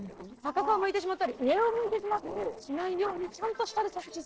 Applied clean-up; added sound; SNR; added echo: neural separator model SepFormer DNS4.